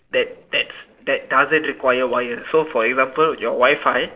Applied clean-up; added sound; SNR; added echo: neural separator model SepFormer DNS4.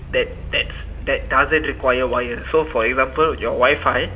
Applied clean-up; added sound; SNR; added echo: none; Traffic noise, roadway noise; 12 dB; reverberation time 0.7 s.